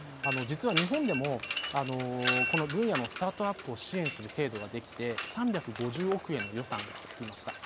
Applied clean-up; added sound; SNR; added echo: none; Mechanisms; 1 dB; none.